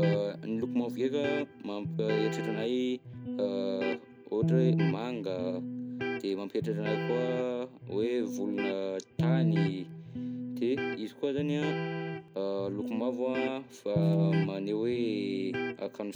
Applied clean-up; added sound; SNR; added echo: none; Electric guitar; 0 dB; none.